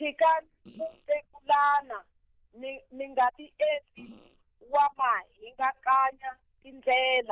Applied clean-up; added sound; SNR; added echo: neural diffusion model UNIVERSE++.